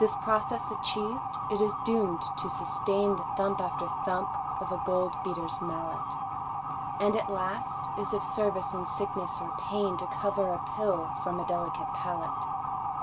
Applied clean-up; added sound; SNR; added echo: none; Motor vehicle (road) / Siren; 1 dB; none.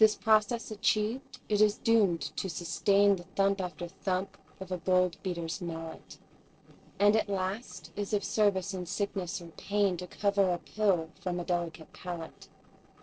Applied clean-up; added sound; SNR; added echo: neural separator model SepFormer DNS4.